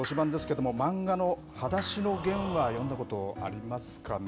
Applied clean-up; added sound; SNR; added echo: none; Clapping + Breathing; 13 dB; none.